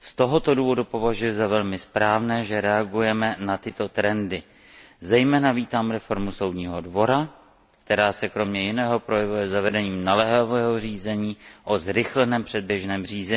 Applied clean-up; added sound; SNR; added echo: none; none; none; none.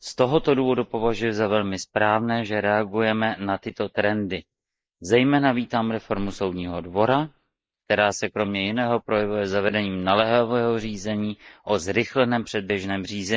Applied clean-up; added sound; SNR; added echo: neural mask model Resemble Enhance denoiser.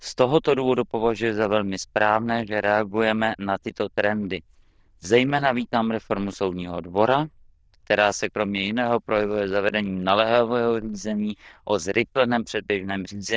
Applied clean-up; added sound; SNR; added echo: neural diffusion model UNIVERSE++.